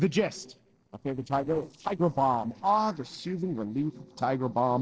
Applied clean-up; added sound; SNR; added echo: neural separator model SepFormer DNS4.